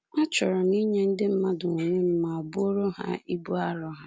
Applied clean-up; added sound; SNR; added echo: none; none; none; none.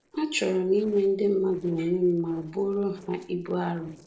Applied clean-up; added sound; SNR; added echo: neural separator model SepFormer DNS4.